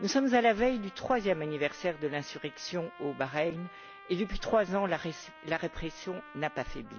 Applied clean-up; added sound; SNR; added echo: none; Trumpet; 19 dB; none.